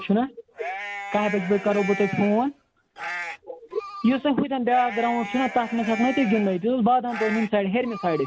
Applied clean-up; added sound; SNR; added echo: none; Livestock, farm animals, working animals; 11 dB; none.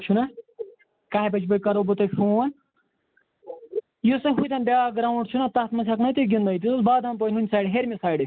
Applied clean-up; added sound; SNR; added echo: none; none; none; none.